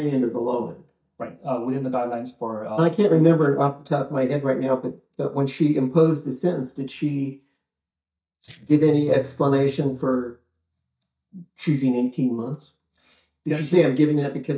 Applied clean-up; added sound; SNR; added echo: neural mask model DeepFilterNet 3.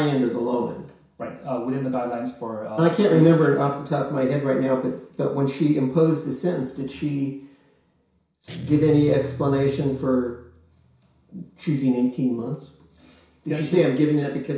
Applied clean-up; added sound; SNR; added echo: none; Guitar; 13 dB; reverberation time 0.6 s.